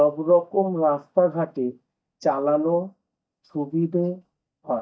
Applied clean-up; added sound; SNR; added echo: neural mask model DeepFilterNet 3.